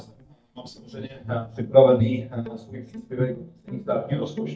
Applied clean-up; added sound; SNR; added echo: neural mask model DeepFilterNet 3.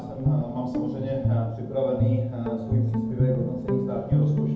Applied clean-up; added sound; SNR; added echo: none; Guitar; -4 dB; reverberation time 0.8 s.